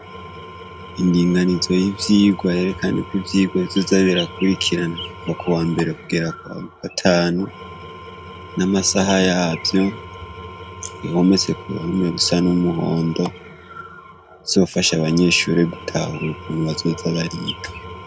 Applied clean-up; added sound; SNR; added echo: none; Engine / Tools; 16 dB; none.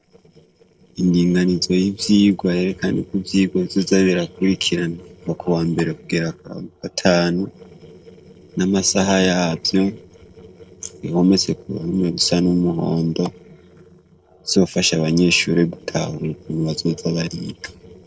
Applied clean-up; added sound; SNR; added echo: neural separator model SepFormer DNS4.